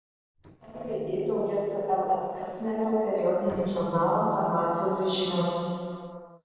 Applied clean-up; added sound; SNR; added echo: neural separator model SepFormer DNS4.